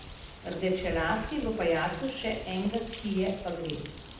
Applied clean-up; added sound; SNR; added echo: none; Bird; 10 dB; reverberation time 0.8 s.